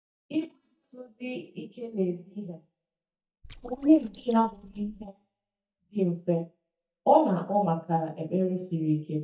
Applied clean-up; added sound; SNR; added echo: neural mask model DeepFilterNet 3.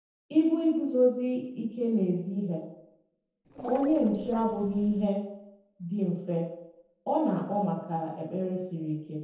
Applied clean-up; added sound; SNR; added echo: neural separator model SepFormer DNS4.